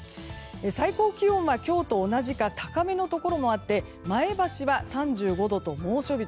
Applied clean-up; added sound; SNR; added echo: none; none; none; none.